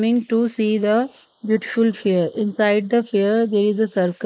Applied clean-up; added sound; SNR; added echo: neural mask model Resemble Enhance denoiser.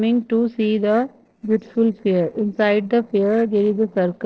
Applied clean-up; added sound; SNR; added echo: neural separator model SepFormer DNS4.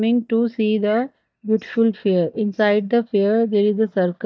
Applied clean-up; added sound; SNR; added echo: neural mask model DeepFilterNet 3.